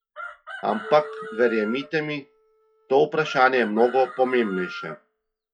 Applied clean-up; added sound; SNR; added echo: classical method log-MMSE.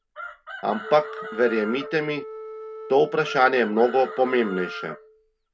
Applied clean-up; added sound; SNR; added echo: none; Wind instrument, woodwind instrument + Chicken, rooster; 12 dB; none.